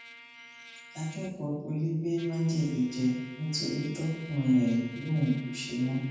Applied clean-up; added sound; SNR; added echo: none; Trumpet; 19 dB; reverberation time 1.2 s.